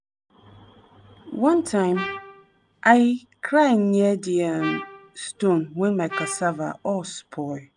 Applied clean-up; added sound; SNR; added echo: none; Trumpet; 13 dB; none.